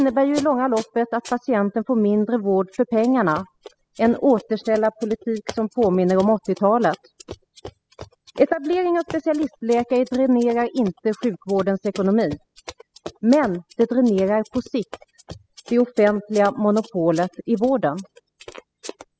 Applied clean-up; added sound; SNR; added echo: classical method spectral subtraction.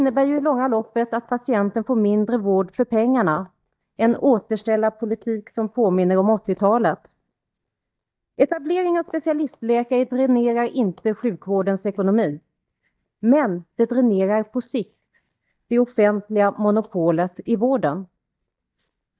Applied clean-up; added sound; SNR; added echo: neural mask model DeepFilterNet 3.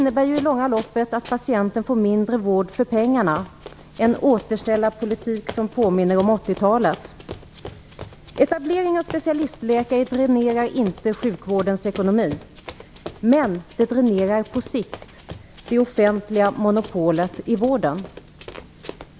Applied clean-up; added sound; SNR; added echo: none; Run; 18 dB; none.